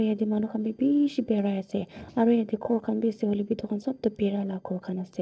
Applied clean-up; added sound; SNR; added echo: neural separator model SepFormer DNS4.